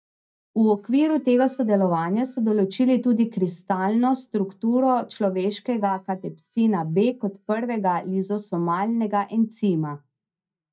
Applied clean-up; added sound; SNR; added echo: neural mask model DeepFilterNet 3.